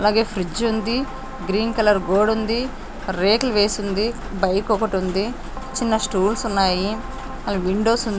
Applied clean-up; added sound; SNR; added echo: none; Keyboard (musical); 17 dB; none.